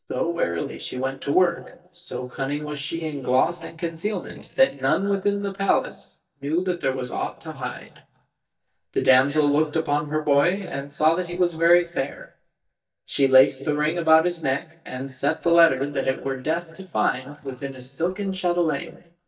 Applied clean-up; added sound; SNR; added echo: neural mask model DeepFilterNet 3.